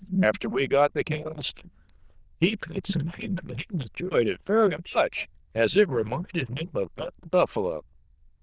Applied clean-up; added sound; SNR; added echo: neural diffusion model UNIVERSE++.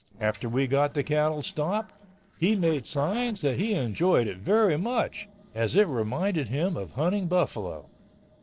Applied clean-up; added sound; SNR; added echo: neural separator model SepFormer DNS4.